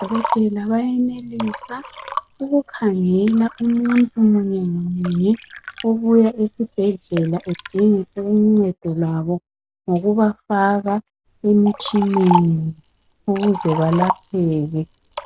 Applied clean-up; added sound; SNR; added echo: none; Liquid; 12 dB; none.